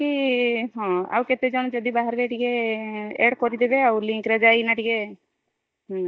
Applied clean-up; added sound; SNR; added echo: neural mask model DeepFilterNet 3.